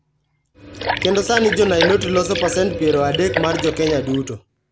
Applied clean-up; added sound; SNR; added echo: none; Liquid; 5 dB; none.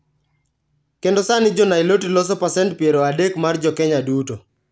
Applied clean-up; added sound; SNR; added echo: none; none; none; none.